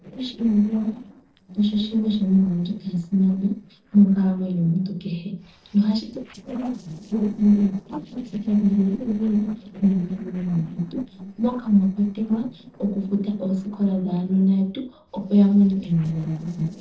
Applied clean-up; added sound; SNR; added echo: neural separator model SepFormer DNS4.